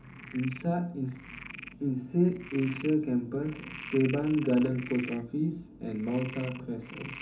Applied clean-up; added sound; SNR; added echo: none; Frog; 16 dB; reverberation time 0.3 s.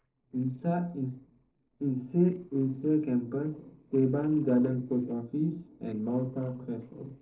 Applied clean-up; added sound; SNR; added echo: neural separator model SepFormer DNS4.